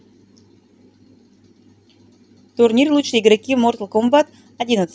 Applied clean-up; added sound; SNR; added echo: none; none; none; none.